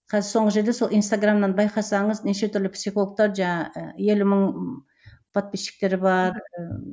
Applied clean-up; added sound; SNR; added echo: none; none; none; none.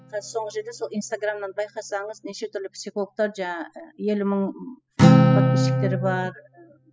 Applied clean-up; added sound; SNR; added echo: classical method spectral subtraction.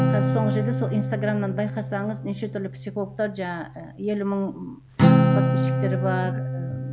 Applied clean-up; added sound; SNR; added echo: none; Acoustic guitar; -4 dB; none.